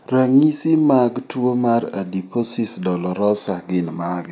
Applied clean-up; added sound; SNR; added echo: none; none; none; none.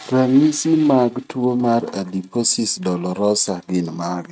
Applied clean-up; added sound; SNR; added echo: neural mask model RNNoise.